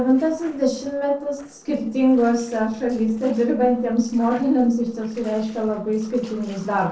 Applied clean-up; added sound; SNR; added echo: neural separator model SepFormer DNS4.